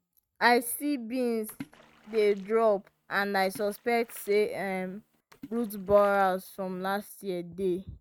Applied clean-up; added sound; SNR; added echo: neural mask model RNNoise.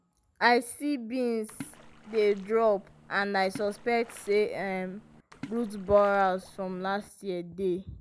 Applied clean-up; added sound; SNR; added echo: none; Splash, splatter; 20 dB; none.